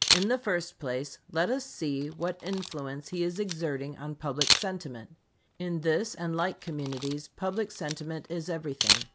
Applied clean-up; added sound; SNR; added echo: none; Camera; 2 dB; none.